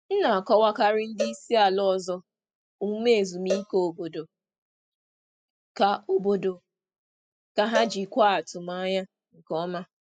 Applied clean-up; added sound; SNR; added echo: classical method spectral subtraction.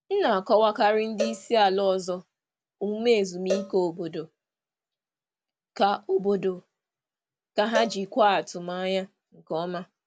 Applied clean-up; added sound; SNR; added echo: none; Cowbell; 11 dB; none.